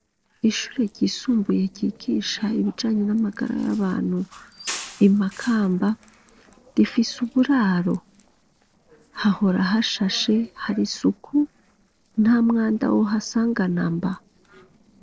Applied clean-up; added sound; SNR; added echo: neural separator model SepFormer DNS4.